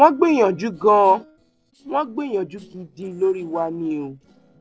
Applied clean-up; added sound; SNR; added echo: neural separator model SepFormer DNS4.